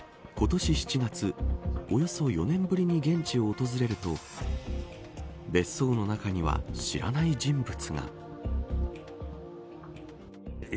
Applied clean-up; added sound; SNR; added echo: none; none; none; none.